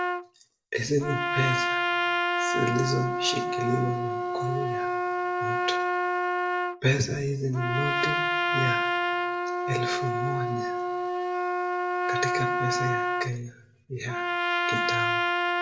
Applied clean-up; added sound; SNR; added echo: none; Trumpet; -4 dB; reverberation time 0.5 s.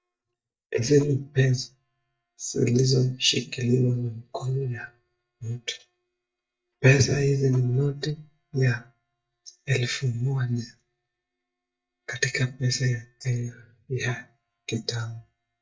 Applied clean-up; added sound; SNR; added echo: neural mask model DeepFilterNet 3.